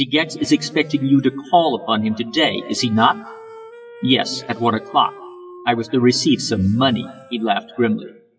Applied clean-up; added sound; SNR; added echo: classical method WPE with log-MMSE.